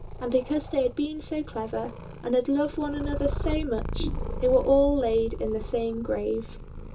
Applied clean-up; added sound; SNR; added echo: none; Purr; 7 dB; reverberation time 0.2 s.